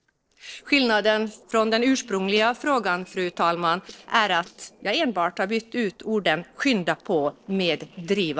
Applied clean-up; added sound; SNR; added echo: neural separator model SepFormer DNS4.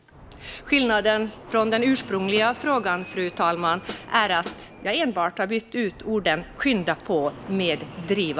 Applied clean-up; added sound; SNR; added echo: none; Fixed-wing aircraft, airplane + Snare drum; 17 dB; none.